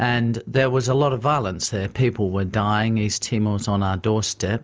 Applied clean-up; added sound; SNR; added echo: none; none; none; none.